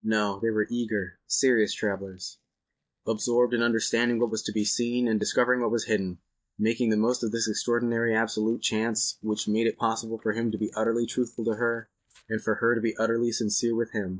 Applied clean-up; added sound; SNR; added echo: neural mask model DeepFilterNet 3.